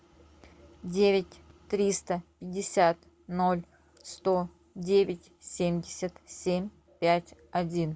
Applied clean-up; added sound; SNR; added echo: none; none; none; none.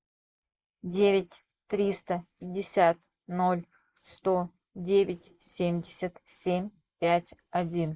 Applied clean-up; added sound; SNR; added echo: neural mask model Resemble Enhance denoiser.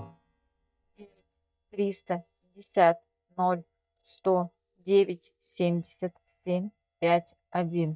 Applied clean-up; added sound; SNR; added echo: neural mask model DeepFilterNet 3.